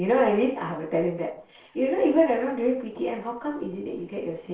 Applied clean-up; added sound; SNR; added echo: neural separator model SepFormer DNS4.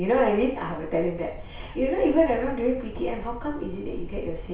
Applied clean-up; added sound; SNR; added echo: none; Bird; 10 dB; reverberation time 0.6 s.